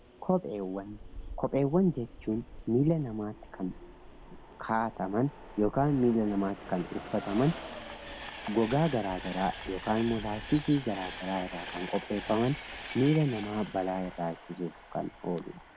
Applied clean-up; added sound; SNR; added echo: none; Train; 13 dB; none.